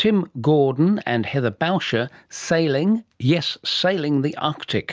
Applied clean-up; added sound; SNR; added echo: none; none; none; none.